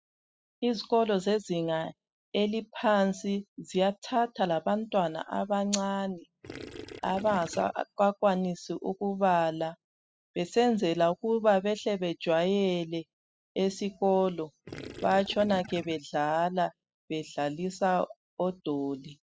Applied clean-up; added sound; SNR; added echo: classical method spectral subtraction.